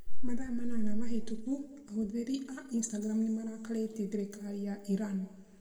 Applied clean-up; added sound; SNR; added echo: none; none; none; reverberation time 1.5 s.